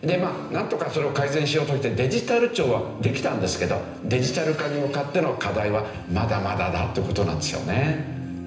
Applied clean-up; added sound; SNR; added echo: none; none; none; reverberation time 0.9 s.